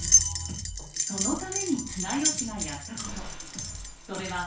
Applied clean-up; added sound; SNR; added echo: none; Keys jangling; -4 dB; reverberation time 0.3 s.